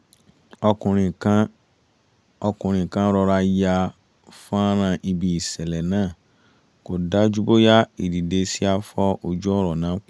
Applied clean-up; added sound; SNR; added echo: none; none; none; none.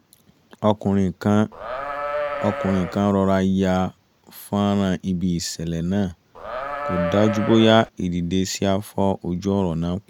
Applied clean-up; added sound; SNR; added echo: none; Livestock, farm animals, working animals; 6 dB; none.